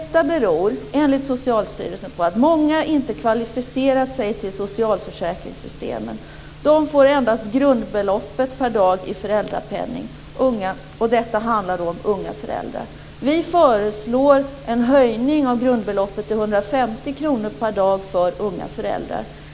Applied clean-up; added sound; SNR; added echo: none; none; none; none.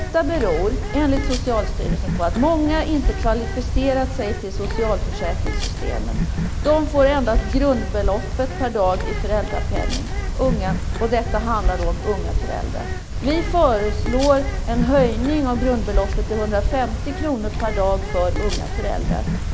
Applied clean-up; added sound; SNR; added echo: none; Bird; 0 dB; none.